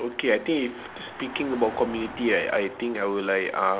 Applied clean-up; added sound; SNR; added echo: none; Car passing by; 16 dB; none.